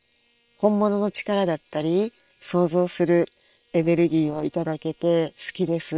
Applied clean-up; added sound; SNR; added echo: neural separator model SepFormer WHAM!.